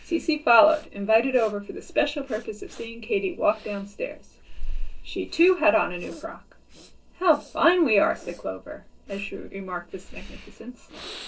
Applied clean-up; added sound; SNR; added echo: neural separator model SepFormer DNS4.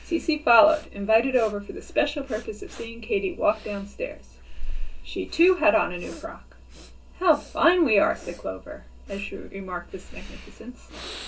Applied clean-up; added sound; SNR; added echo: none; Breathing; 11 dB; reverberation time 0.2 s.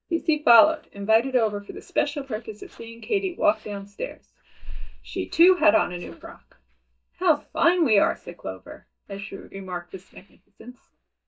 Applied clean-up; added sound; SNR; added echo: neural mask model DeepFilterNet 3.